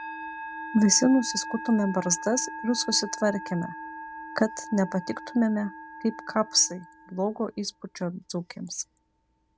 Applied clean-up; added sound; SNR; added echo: none; Musical instrument; 12 dB; none.